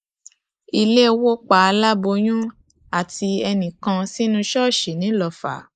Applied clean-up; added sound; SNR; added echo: neural mask model Resemble Enhance denoiser.